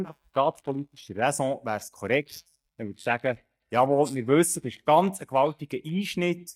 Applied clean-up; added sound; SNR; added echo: neural mask model DeepFilterNet 3.